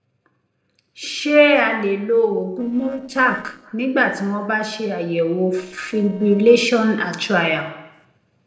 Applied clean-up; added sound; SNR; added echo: neural separator model SepFormer DNS4.